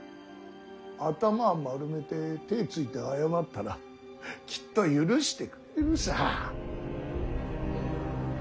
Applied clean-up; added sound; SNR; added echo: none; none; none; none.